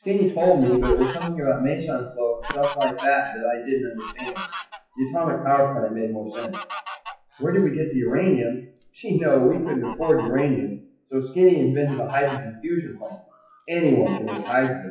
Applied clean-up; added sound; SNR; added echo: classical method WPE with log-MMSE.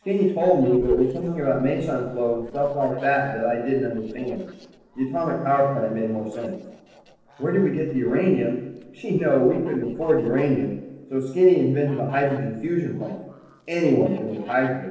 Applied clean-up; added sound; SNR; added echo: neural separator model SepFormer DNS4.